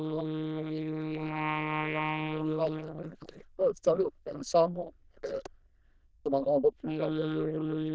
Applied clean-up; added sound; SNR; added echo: neural diffusion model UNIVERSE++.